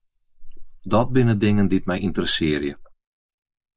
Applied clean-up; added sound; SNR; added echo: neural mask model Resemble Enhance denoiser.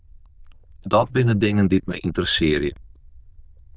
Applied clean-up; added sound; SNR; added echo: neural diffusion model UNIVERSE++.